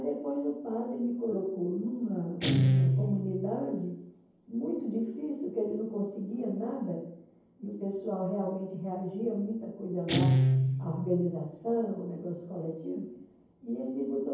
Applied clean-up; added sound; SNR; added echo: none; Guitar; 1 dB; reverberation time 0.9 s.